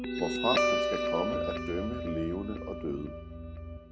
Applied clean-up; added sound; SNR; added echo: none; Guitar; -3 dB; none.